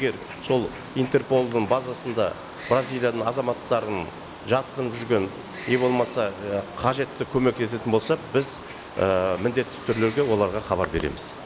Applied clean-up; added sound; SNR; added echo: none; Wild animals; 13 dB; none.